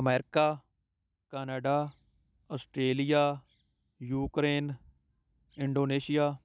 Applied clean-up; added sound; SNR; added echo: none; none; none; none.